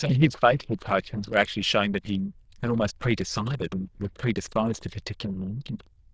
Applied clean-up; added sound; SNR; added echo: neural diffusion model UNIVERSE++.